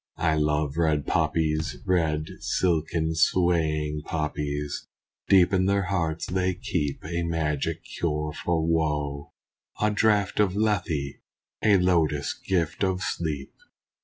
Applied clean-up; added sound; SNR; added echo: none; Bass drum; 19 dB; none.